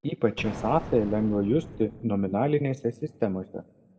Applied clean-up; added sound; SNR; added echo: none; Explosion; 12 dB; reverberation time 0.8 s.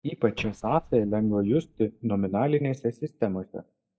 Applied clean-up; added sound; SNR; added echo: neural mask model DeepFilterNet 3.